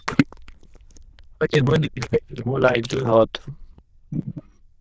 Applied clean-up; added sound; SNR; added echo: neural diffusion model UNIVERSE++.